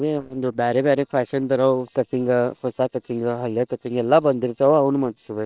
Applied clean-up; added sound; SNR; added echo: neural separator model SepFormer WHAM!.